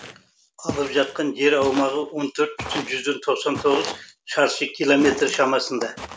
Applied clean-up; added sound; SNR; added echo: none; Walk, footsteps; 13 dB; none.